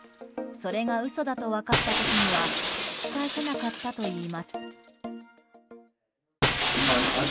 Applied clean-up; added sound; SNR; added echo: none; Shatter; -4 dB; none.